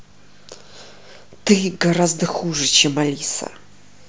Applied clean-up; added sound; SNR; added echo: none; none; none; none.